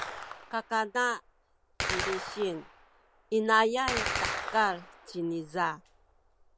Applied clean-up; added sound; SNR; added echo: none; Gunshot, gunfire; 7 dB; none.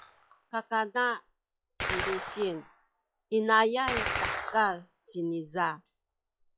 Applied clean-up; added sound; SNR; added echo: classical method log-MMSE.